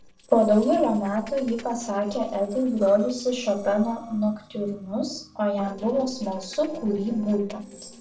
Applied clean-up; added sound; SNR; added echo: neural separator model SepFormer DNS4.